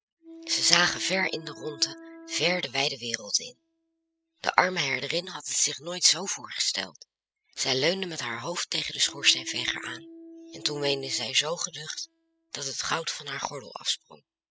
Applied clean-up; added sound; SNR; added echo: classical method spectral subtraction.